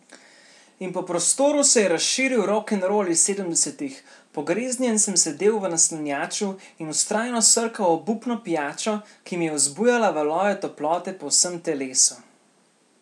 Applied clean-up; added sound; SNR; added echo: none; none; none; none.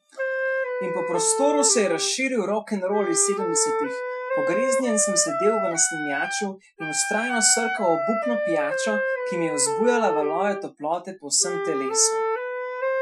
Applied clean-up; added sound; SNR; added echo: classical method Wiener filter.